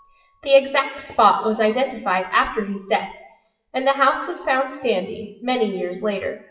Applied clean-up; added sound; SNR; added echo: classical method WPE with log-MMSE.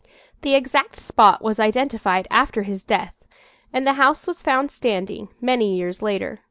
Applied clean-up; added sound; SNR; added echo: none; none; none; none.